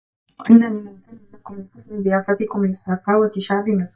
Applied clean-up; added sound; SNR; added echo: neural mask model DeepFilterNet 3.